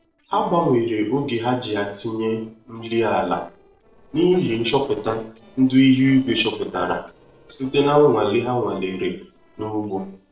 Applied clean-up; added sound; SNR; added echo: neural separator model SepFormer DNS4.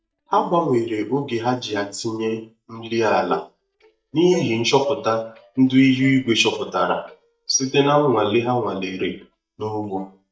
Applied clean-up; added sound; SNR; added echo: neural mask model DeepFilterNet 3.